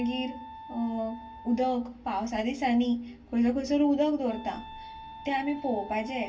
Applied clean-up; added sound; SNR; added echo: none; Wind instrument, woodwind instrument; 17 dB; reverberation time 0.2 s.